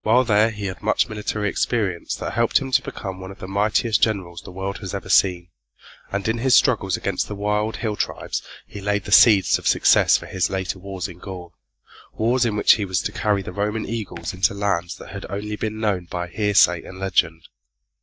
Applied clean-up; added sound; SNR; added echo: neural mask model DeepFilterNet 3.